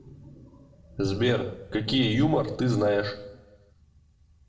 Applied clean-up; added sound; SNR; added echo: none; none; none; reverberation time 0.7 s.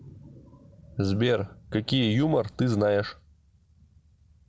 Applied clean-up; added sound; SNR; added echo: none; none; none; none.